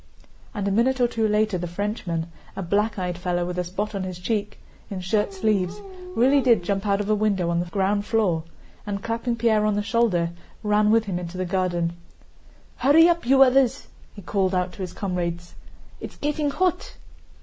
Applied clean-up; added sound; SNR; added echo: none; Dog; 14 dB; none.